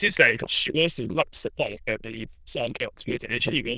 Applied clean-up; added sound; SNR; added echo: neural diffusion model UNIVERSE++.